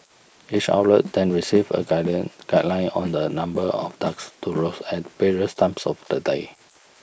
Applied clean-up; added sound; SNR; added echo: neural mask model Resemble Enhance denoiser.